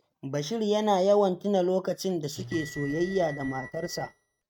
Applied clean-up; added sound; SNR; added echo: neural mask model RNNoise.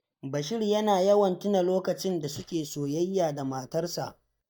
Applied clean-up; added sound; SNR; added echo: neural mask model DeepFilterNet 3.